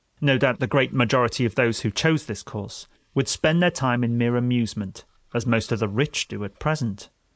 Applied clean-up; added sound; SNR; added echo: neural mask model Resemble Enhance denoiser.